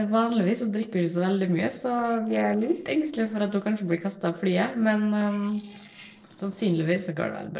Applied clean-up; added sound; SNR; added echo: neural separator model SepFormer DNS4.